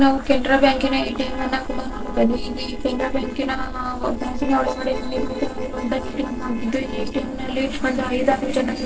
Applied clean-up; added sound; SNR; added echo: neural separator model SepFormer DNS4.